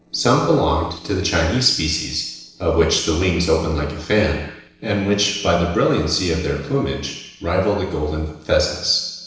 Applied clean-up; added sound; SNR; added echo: neural separator model SepFormer DNS4.